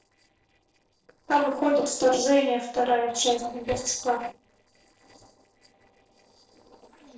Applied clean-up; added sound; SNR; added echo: neural separator model SepFormer DNS4.